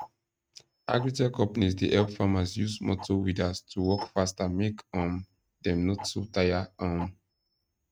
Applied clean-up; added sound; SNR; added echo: neural mask model RNNoise.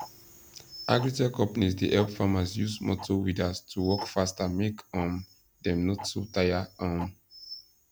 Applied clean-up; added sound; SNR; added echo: none; Tick-tock; 19 dB; none.